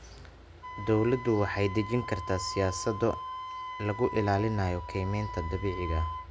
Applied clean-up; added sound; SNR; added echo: none; Wind instrument, woodwind instrument; 10 dB; none.